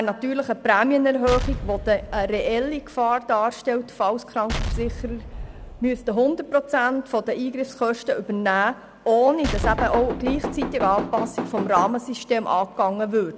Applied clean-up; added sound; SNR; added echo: none; Knock / Wood + Explosion; 6 dB; none.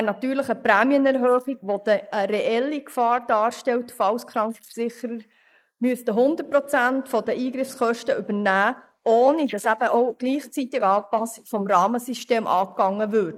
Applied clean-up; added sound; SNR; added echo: neural mask model Resemble Enhance denoiser.